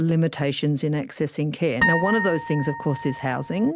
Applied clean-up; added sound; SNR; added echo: none; Harp; 4 dB; none.